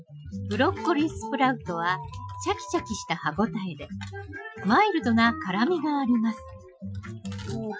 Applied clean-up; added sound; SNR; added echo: classical method Wiener filter.